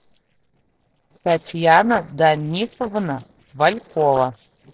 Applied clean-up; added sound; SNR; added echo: neural separator model SepFormer DNS4.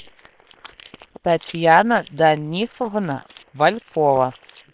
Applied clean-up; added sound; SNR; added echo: neural separator model SepFormer WHAM!.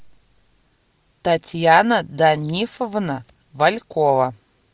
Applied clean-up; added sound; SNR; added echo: none; none; none; none.